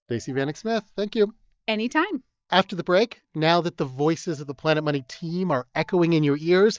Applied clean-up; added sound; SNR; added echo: neural mask model DeepFilterNet 3.